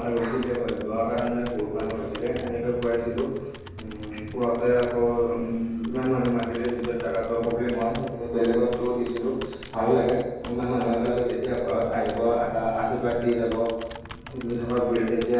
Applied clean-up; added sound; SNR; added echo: none; Computer keyboard; 18 dB; reverberation time 1.3 s.